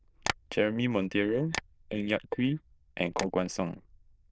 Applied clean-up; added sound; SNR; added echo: neural diffusion model UNIVERSE++.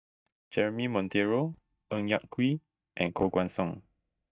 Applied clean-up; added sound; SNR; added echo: neural mask model DeepFilterNet 3.